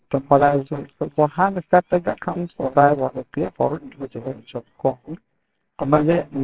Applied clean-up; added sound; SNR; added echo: neural separator model SepFormer WHAMR!.